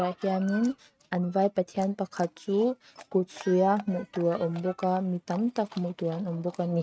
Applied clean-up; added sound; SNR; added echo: neural mask model RNNoise.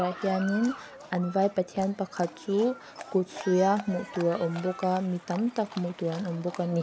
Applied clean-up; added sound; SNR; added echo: none; Livestock, farm animals, working animals; 15 dB; none.